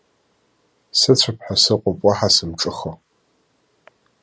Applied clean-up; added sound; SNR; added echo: none; none; none; none.